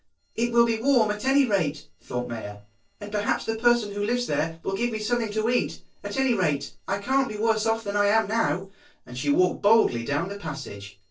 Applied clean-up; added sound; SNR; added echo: neural separator model SepFormer DNS4.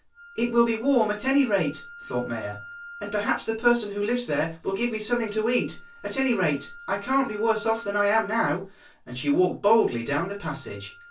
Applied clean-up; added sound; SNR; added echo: none; Wind instrument, woodwind instrument; 20 dB; reverberation time 0.1 s.